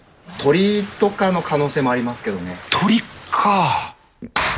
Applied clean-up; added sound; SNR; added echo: none; none; none; none.